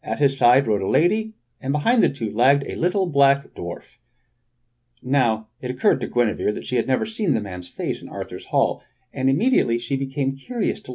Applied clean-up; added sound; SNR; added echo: none; none; none; none.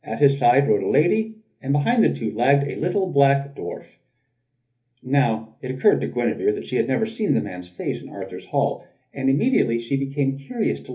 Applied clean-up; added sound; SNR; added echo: none; none; none; reverberation time 0.3 s.